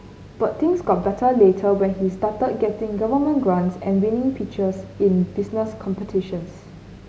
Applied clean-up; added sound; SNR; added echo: none; none; none; none.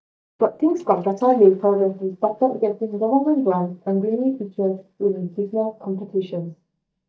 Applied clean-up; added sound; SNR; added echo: neural mask model DeepFilterNet 3.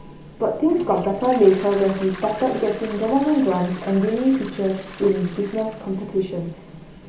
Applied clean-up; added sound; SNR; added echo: none; Toilet flush; 18 dB; reverberation time 0.4 s.